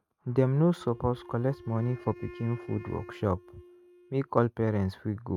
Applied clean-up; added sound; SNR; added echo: neural mask model RNNoise.